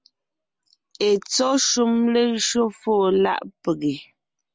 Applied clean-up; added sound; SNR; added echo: none; none; none; none.